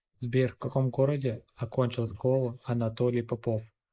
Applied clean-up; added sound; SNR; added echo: neural mask model Resemble Enhance denoiser.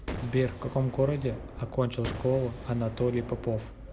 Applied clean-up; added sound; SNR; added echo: none; Boom; 11 dB; none.